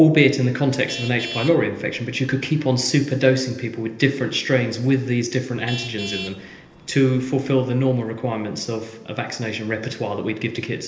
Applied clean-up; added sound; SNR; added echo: none; Traffic noise, roadway noise / Vehicle horn, car horn, honking; 15 dB; reverberation time 1.4 s.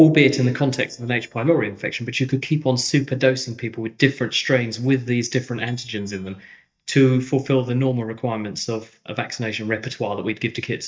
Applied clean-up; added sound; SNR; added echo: neural mask model DeepFilterNet 3.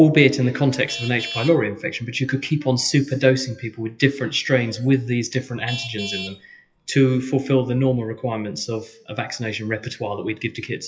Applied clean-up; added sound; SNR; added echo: classical method WPE with log-MMSE.